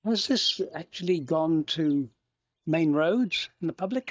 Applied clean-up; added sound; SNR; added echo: neural mask model DeepFilterNet 3.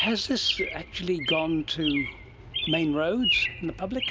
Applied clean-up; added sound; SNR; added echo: none; Chirp, tweet; 3 dB; none.